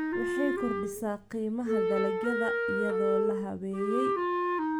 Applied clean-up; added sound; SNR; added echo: none; Wind instrument, woodwind instrument; -4 dB; none.